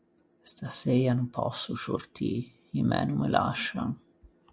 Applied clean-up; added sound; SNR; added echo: none; none; none; none.